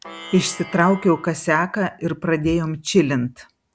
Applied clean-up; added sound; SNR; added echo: none; Plucked string instrument; 17 dB; none.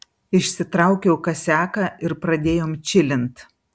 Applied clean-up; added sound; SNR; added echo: none; none; none; none.